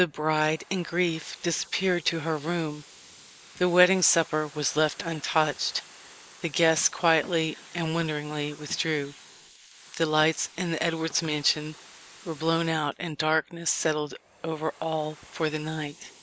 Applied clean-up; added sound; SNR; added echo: neural mask model Resemble Enhance denoiser.